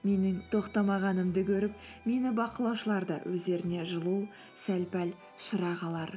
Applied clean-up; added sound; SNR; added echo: none; none; none; none.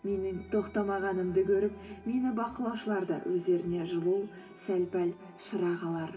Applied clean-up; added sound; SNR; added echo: none; none; none; reverberation time 2.5 s.